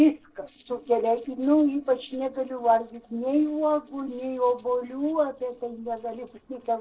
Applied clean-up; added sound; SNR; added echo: neural separator model SepFormer DNS4.